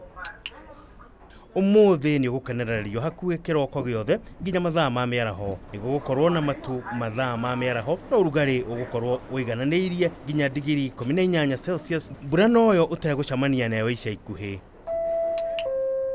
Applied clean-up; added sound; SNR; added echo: none; Subway, metro, underground; 11 dB; none.